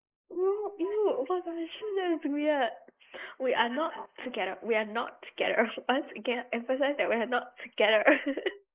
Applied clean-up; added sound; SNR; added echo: neural mask model Resemble Enhance denoiser.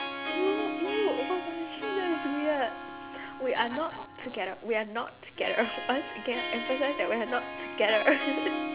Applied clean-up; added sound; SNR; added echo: none; Harp; 5 dB; none.